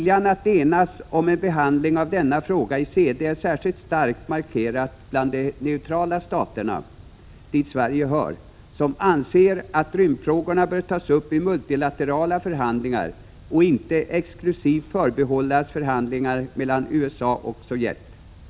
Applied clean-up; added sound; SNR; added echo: none; none; none; none.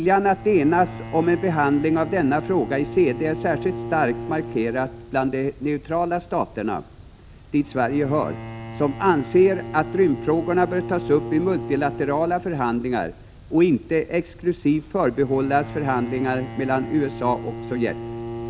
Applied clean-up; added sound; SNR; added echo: none; Bowed string instrument; 12 dB; none.